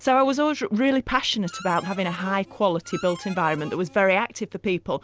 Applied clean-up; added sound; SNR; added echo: none; Harmonica; 17 dB; none.